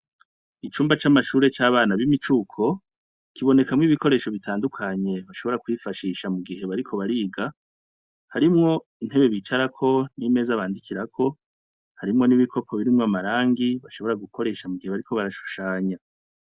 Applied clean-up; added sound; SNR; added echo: none; none; none; none.